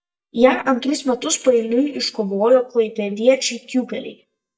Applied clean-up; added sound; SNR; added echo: neural mask model DeepFilterNet 3.